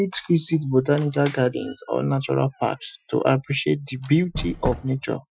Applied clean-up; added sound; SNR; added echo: classical method Wiener filter.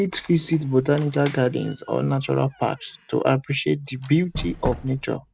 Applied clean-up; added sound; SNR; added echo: none; Squeak; 16 dB; none.